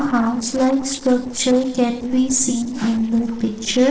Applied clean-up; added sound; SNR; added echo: neural separator model SepFormer DNS4.